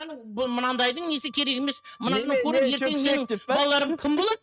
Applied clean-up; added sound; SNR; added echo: neural mask model RNNoise.